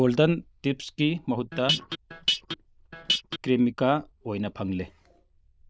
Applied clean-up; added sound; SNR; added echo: neural diffusion model UNIVERSE++.